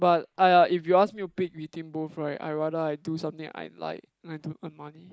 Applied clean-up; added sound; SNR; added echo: neural mask model Resemble Enhance denoiser.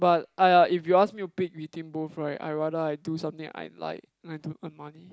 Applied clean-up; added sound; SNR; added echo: none; none; none; none.